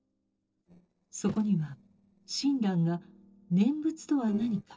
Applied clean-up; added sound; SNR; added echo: neural separator model SepFormer DNS4.